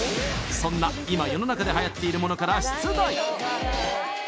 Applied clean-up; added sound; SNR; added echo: none; none; none; none.